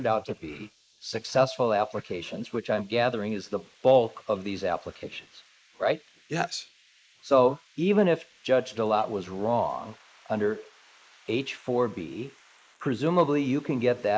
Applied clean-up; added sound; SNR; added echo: neural mask model Resemble Enhance denoiser.